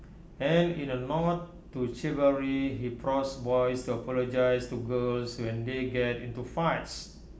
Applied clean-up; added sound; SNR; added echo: none; none; none; none.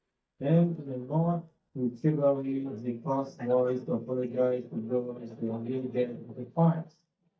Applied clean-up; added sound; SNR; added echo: neural mask model DeepFilterNet 3.